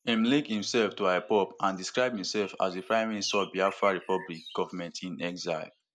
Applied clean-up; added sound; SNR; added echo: neural mask model Resemble Enhance denoiser.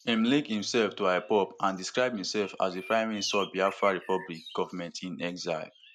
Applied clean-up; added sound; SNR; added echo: none; Bird; 19 dB; none.